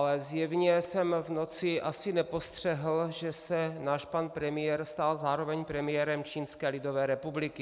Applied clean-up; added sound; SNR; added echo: none; none; none; none.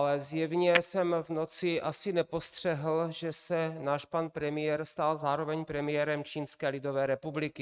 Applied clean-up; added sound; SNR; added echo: neural mask model RNNoise.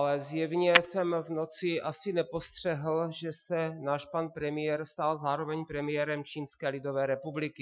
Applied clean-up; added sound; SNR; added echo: classical method Wiener filter.